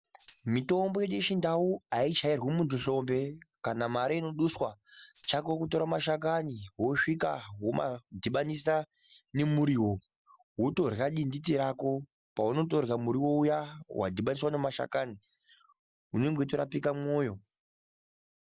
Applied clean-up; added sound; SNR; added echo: none; Tambourine; 19 dB; none.